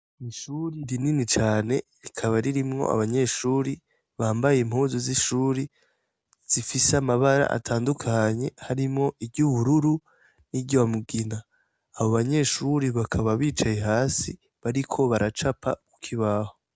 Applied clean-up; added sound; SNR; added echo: none; none; none; none.